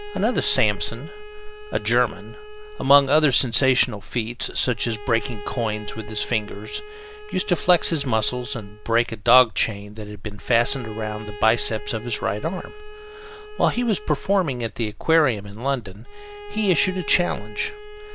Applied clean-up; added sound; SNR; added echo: none; Bowed string instrument; 17 dB; none.